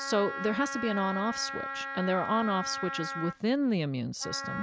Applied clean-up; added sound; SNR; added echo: none; Wind instrument, woodwind instrument; 7 dB; none.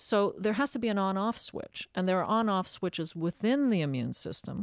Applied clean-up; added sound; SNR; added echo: none; none; none; none.